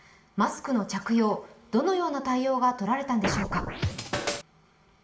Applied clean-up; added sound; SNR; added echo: none; Scratching (performance technique); 2 dB; reverberation time 1.5 s.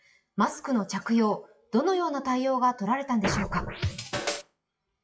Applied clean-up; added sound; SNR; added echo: classical method WPE with log-MMSE.